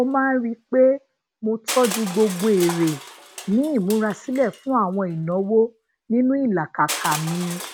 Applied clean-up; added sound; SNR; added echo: none; Crushing; 14 dB; none.